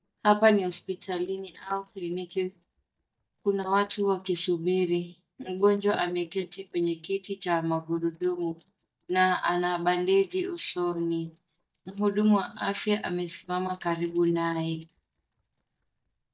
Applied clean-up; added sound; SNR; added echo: neural mask model DeepFilterNet 3.